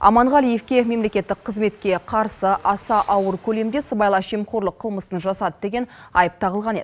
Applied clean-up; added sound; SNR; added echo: none; none; none; none.